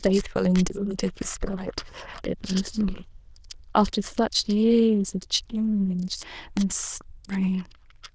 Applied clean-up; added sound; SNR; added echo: neural diffusion model UNIVERSE++.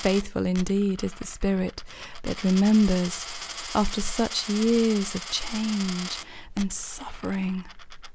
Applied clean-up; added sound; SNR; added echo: none; Coin (dropping); 13 dB; none.